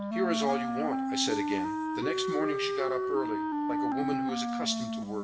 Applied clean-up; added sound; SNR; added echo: none; Wind instrument, woodwind instrument; -3 dB; reverberation time 1.9 s.